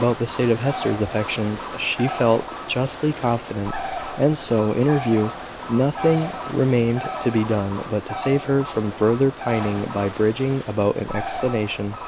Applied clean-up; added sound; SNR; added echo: none; Bird + Rain; 10 dB; none.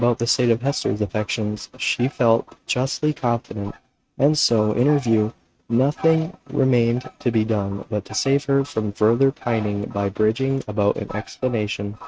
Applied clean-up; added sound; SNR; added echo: neural mask model RNNoise.